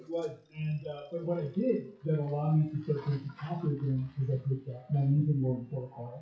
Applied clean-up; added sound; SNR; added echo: classical method WPE with log-MMSE.